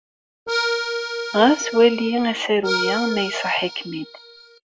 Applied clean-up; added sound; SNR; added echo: classical method log-MMSE.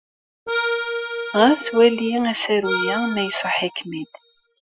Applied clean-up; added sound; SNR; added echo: classical method Wiener filter.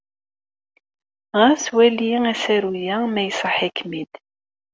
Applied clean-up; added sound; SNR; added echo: none; none; none; none.